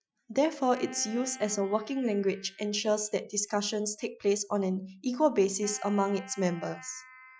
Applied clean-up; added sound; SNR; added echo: classical method Wiener filter.